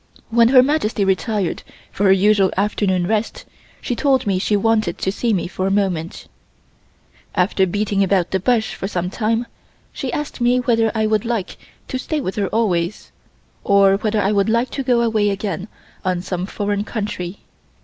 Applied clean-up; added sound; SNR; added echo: none; none; none; none.